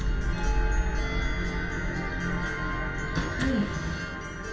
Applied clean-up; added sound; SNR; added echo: none; Acoustic guitar; 17 dB; reverberation time 0.4 s.